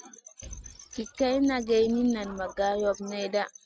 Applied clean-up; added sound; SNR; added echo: neural mask model RNNoise.